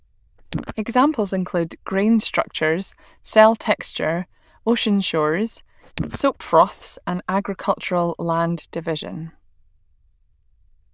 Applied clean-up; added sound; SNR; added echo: neural diffusion model UNIVERSE++.